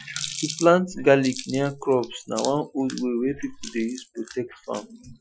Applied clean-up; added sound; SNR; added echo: classical method Wiener filter.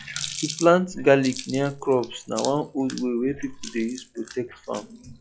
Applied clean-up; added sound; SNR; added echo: classical method log-MMSE.